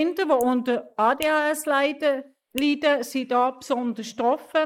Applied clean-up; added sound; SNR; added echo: neural mask model Resemble Enhance denoiser.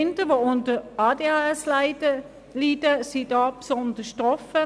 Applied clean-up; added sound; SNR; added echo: none; none; none; none.